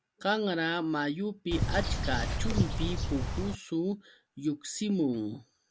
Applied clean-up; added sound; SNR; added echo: none; Bird; -2 dB; none.